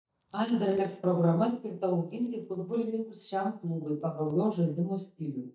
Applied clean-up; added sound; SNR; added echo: neural mask model DeepFilterNet 3.